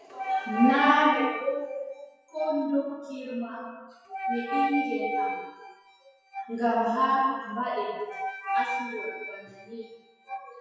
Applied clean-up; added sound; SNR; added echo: classical method WPE with log-MMSE.